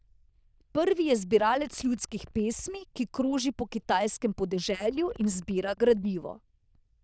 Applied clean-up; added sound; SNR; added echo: neural diffusion model UNIVERSE++.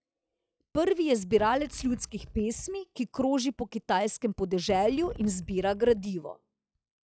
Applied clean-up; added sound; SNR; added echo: classical method log-MMSE.